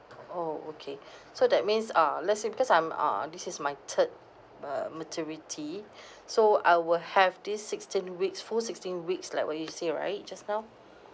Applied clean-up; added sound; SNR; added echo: none; none; none; none.